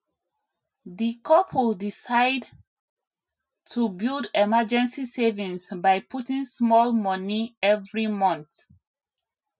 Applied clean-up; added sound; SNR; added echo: none; none; none; none.